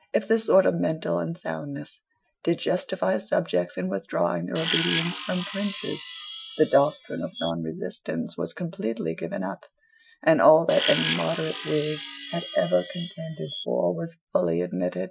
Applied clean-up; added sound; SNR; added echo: classical method Wiener filter.